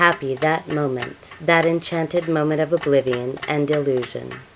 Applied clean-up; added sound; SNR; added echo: none; Clock; 17 dB; none.